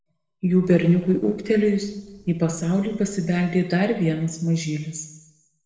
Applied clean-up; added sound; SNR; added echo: neural separator model SepFormer DNS4.